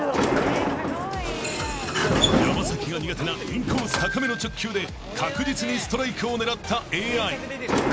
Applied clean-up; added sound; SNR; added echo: none; Sliding door; 0 dB; none.